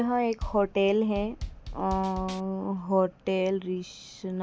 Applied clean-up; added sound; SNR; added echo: none; Bass drum / Snare drum / Drum kit; 10 dB; none.